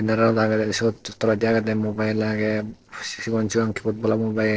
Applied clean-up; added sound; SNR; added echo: neural separator model SepFormer DNS4.